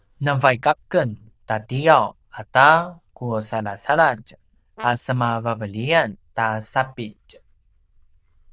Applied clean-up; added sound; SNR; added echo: neural diffusion model UNIVERSE++.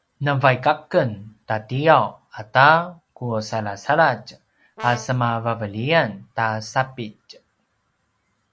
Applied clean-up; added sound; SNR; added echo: none; Brass instrument; 17 dB; none.